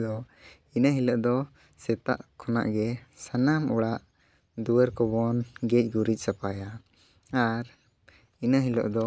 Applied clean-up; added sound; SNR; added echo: none; none; none; none.